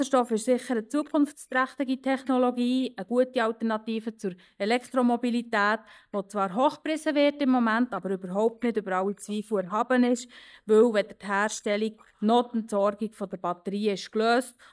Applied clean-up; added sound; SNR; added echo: neural mask model DeepFilterNet 3.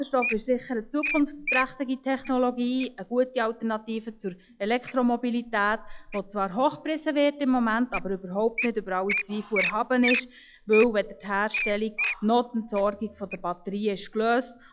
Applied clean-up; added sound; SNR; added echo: classical method log-MMSE.